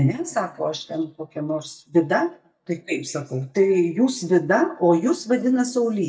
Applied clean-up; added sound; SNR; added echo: neural mask model DeepFilterNet 3.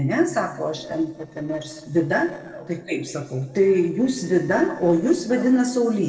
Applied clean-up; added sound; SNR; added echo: neural separator model SepFormer DNS4.